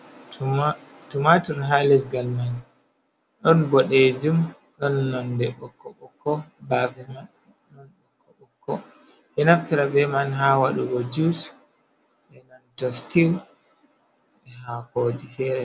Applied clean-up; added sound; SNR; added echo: none; none; none; none.